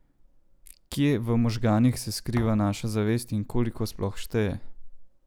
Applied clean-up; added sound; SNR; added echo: none; Thump, thud; 16 dB; none.